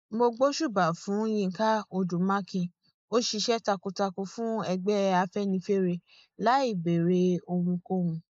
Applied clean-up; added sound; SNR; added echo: neural mask model Resemble Enhance denoiser.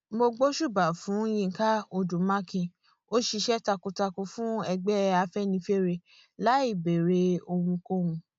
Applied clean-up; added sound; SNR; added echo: none; none; none; none.